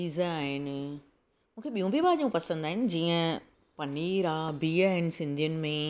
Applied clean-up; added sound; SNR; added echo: none; none; none; none.